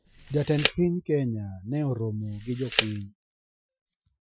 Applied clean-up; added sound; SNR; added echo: classical method Wiener filter.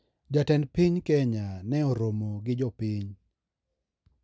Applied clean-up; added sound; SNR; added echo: none; none; none; none.